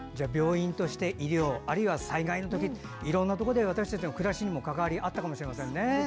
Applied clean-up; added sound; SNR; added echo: none; Wind instrument, woodwind instrument; 19 dB; none.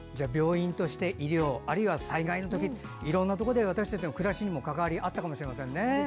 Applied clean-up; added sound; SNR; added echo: none; none; none; none.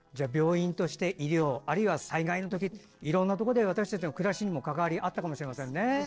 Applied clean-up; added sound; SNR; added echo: neural separator model SepFormer DNS4.